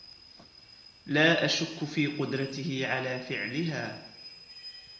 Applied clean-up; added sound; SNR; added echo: none; Rain / Train; 19 dB; reverberation time 0.8 s.